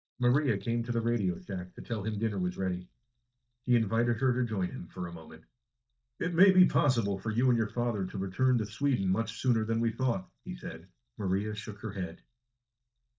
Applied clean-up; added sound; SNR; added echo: neural mask model DeepFilterNet 3.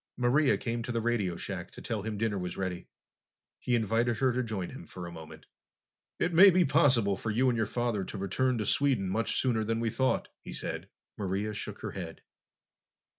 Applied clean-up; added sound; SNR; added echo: none; none; none; none.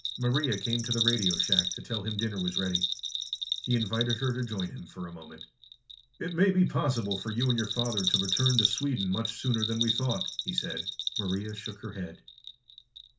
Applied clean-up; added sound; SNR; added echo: none; Bell; 3 dB; reverberation time 0.2 s.